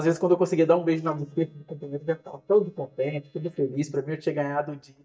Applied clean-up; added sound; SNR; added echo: neural mask model DeepFilterNet 3.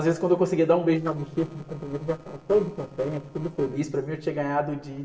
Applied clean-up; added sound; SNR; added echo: neural separator model SepFormer DNS4.